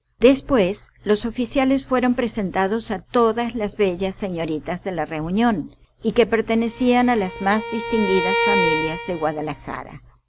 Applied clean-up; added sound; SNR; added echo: none; Bowed string instrument; 4 dB; none.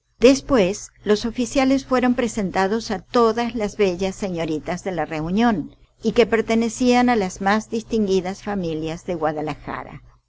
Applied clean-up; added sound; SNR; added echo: none; none; none; none.